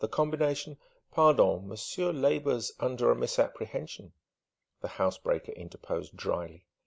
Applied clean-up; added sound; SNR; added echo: none; none; none; none.